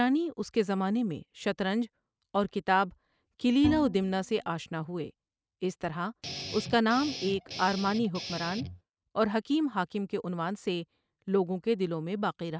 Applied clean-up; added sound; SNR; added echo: neural mask model RNNoise.